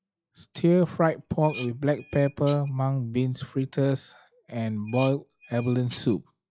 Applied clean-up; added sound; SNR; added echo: classical method log-MMSE.